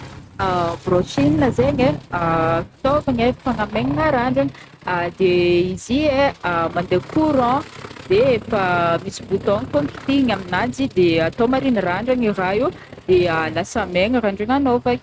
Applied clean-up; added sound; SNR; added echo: neural mask model RNNoise.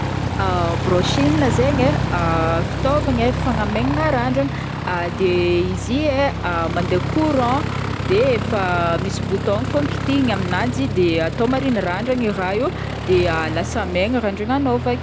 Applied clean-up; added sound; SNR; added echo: none; Aircraft; 2 dB; none.